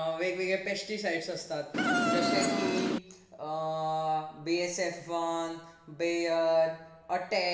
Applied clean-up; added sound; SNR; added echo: none; Insect; -4 dB; reverberation time 0.7 s.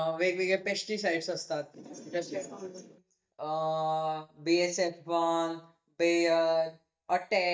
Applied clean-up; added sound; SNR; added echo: neural mask model DeepFilterNet 3.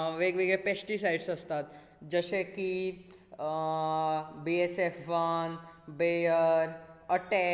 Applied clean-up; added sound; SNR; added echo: none; none; none; none.